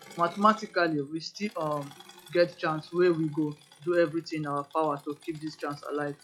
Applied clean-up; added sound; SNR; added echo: classical method log-MMSE.